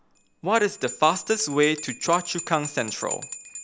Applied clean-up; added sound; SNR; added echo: none; Bell; 11 dB; none.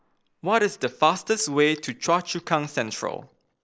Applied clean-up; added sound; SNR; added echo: neural mask model Resemble Enhance denoiser.